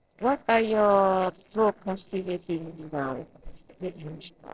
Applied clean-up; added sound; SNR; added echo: neural separator model SepFormer DNS4.